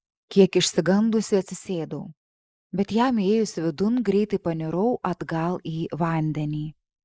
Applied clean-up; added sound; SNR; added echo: neural mask model Resemble Enhance denoiser.